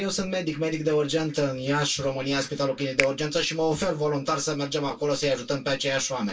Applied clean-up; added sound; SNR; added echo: none; Finger snapping; 10 dB; reverberation time 0.1 s.